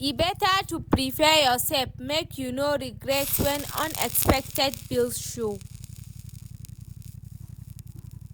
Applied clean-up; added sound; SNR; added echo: none; Crackle + Idling / Motorcycle; 11 dB; none.